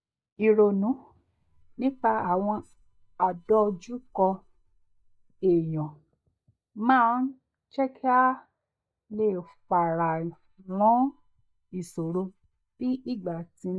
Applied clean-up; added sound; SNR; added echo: neural mask model DeepFilterNet 3.